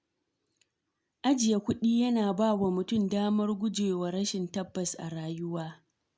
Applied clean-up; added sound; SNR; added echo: none; none; none; none.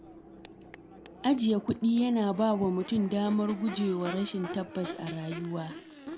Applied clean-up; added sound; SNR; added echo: none; Crowd / Race car, auto racing / Accelerating, revving, vroom; 14 dB; none.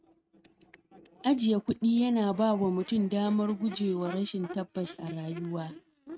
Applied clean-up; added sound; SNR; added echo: neural mask model RNNoise.